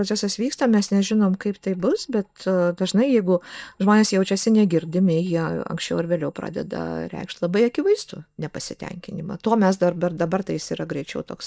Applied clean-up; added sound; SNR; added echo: neural mask model DeepFilterNet 3.